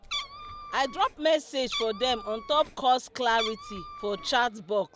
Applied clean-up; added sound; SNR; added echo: none; Meow; 11 dB; none.